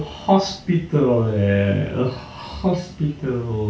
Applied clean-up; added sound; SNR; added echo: none; none; none; reverberation time 0.2 s.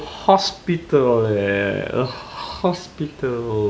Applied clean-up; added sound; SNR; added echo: none; none; none; none.